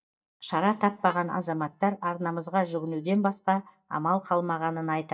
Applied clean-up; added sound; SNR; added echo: neural mask model DeepFilterNet 3.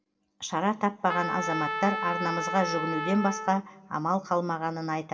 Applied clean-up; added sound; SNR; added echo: none; Trumpet; 4 dB; reverberation time 0.2 s.